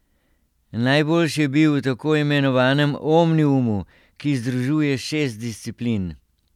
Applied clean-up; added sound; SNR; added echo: none; none; none; none.